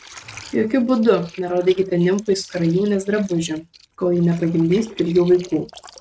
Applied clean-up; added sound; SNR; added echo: neural mask model RNNoise.